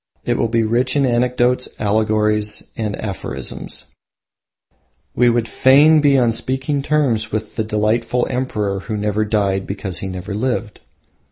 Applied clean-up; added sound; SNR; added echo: none; none; none; none.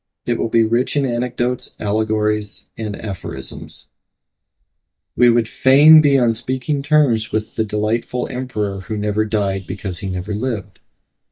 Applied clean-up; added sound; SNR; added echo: neural mask model DeepFilterNet 3.